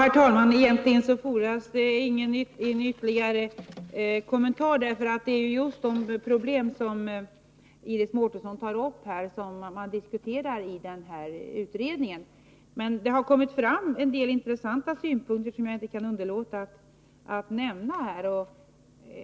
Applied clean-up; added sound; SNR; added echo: none; none; none; none.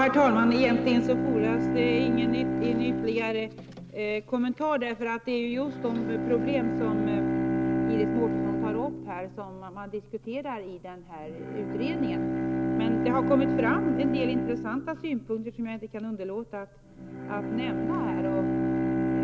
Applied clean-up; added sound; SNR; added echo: none; Bowed string instrument; 0 dB; none.